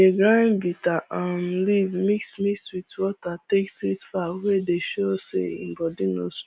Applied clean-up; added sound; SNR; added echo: none; none; none; none.